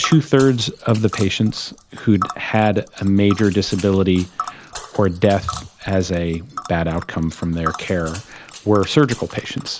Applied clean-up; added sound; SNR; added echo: none; Tick; 14 dB; none.